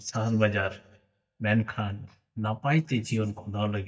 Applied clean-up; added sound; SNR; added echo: neural mask model DeepFilterNet 3.